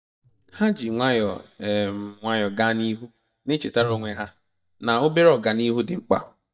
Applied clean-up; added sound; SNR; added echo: neural mask model DeepFilterNet 3.